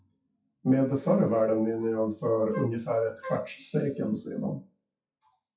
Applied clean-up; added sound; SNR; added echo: classical method WPE with log-MMSE.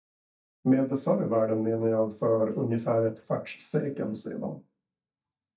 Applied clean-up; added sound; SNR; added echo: neural mask model DeepFilterNet 3.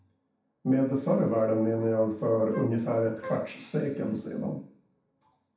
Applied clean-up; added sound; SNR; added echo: none; Wind instrument, woodwind instrument; 14 dB; reverberation time 0.7 s.